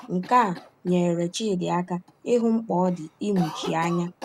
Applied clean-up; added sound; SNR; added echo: none; Cough; 17 dB; none.